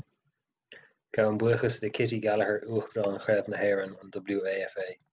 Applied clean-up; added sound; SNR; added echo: none; none; none; none.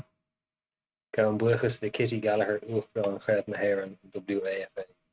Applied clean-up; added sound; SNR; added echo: neural mask model RNNoise.